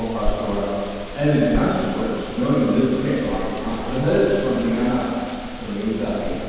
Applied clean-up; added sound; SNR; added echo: none; Wind; 9 dB; reverberation time 2.1 s.